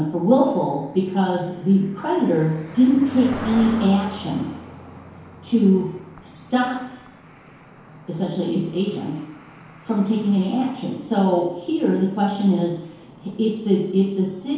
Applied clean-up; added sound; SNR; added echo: none; Cricket; 19 dB; reverberation time 1.0 s.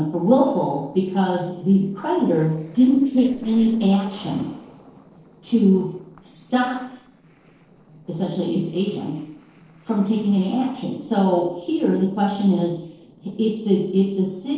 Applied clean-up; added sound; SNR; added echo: neural separator model SepFormer DNS4.